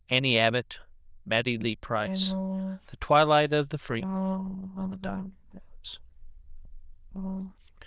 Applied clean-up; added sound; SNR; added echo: neural diffusion model UNIVERSE++.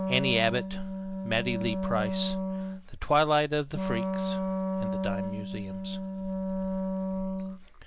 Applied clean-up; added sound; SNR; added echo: none; Wind instrument, woodwind instrument; 1 dB; none.